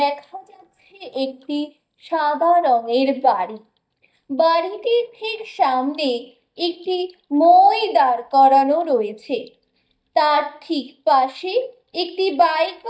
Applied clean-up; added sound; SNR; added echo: neural mask model DeepFilterNet 3.